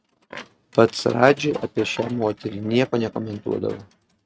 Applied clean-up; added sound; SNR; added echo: neural mask model RNNoise.